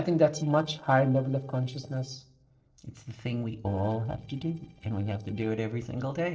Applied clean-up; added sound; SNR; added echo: neural separator model SepFormer DNS4.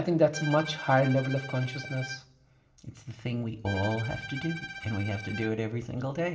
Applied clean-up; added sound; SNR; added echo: none; Bowed string instrument; 12 dB; reverberation time 0.6 s.